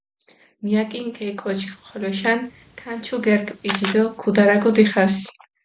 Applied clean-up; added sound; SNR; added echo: none; Camera; 13 dB; none.